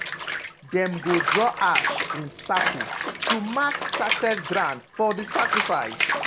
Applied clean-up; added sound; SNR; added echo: none; Bathtub (filling or washing) / Water; 1 dB; none.